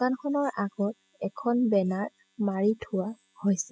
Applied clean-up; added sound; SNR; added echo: classical method spectral subtraction.